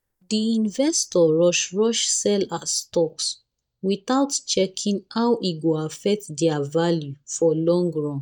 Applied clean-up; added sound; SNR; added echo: neural mask model DeepFilterNet 3.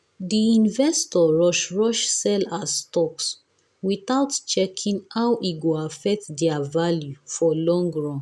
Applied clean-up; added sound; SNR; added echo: none; none; none; none.